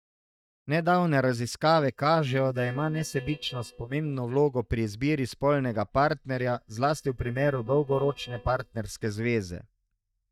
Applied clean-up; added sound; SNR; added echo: neural mask model DeepFilterNet 3.